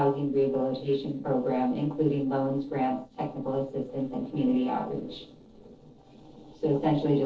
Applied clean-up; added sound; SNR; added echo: neural separator model SepFormer DNS4.